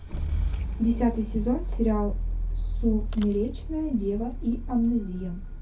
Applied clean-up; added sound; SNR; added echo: none; Rattle / Engine starting / Car; 2 dB; reverberation time 0.3 s.